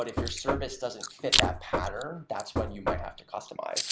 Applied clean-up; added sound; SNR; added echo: none; Knock + Chewing, mastication; -3 dB; none.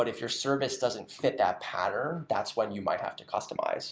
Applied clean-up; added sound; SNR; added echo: none; none; none; none.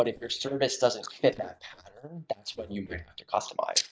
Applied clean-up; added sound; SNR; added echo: neural mask model DeepFilterNet 3.